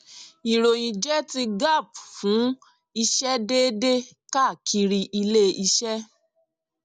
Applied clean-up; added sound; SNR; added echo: none; none; none; none.